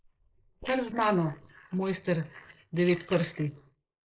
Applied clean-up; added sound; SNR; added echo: neural mask model Resemble Enhance denoiser.